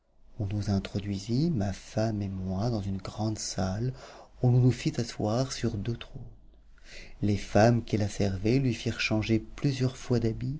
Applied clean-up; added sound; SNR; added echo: none; none; none; none.